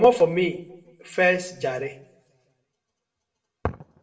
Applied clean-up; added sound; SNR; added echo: none; none; none; reverberation time 0.6 s.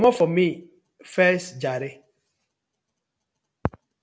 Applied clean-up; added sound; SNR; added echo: none; none; none; none.